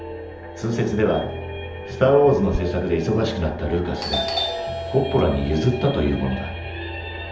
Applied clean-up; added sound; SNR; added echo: none; Doorbell; 12 dB; reverberation time 0.7 s.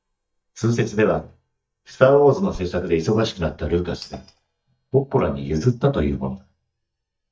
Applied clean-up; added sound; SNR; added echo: neural mask model DeepFilterNet 3.